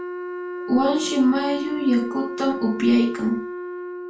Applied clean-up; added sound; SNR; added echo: none; Wind instrument, woodwind instrument; 8 dB; reverberation time 0.3 s.